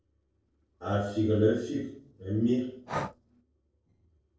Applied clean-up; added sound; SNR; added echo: neural separator model SepFormer DNS4.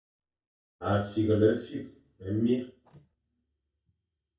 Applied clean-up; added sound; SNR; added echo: neural mask model DeepFilterNet 3.